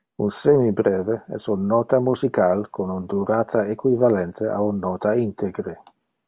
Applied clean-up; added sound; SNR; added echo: none; none; none; none.